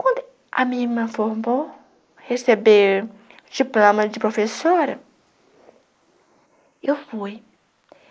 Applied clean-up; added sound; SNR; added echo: neural mask model Resemble Enhance denoiser.